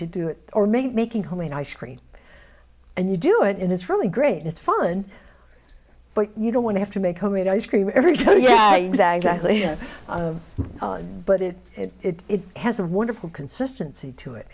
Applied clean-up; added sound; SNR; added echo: none; none; none; none.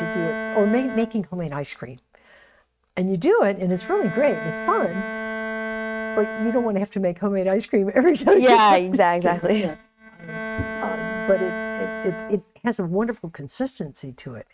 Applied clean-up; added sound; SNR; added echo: neural mask model RNNoise.